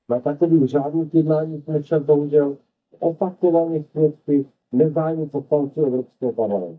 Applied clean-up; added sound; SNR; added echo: neural mask model DeepFilterNet 3.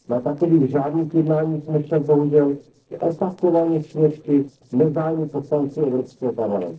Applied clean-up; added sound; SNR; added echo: neural separator model SepFormer DNS4.